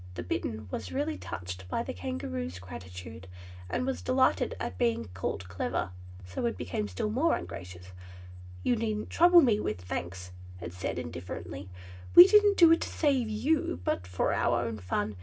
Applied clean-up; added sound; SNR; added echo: none; none; none; reverberation time 0.4 s.